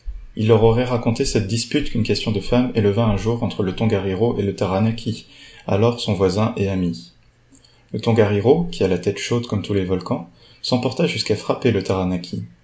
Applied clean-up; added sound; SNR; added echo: none; none; none; none.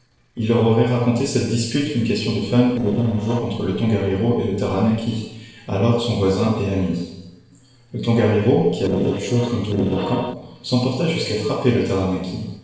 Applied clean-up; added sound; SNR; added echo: neural separator model SepFormer DNS4.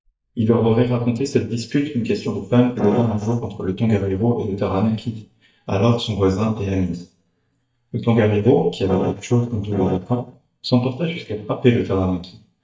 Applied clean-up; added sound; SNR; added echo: neural mask model DeepFilterNet 3.